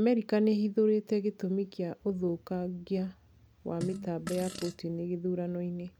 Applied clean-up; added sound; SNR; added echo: none; Fart; 12 dB; none.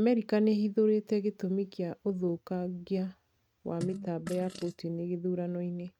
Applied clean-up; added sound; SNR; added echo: neural mask model RNNoise.